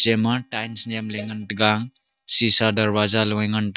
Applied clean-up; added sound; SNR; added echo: neural mask model DeepFilterNet 3.